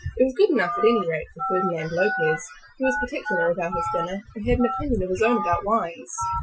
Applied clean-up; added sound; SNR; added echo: classical method Wiener filter.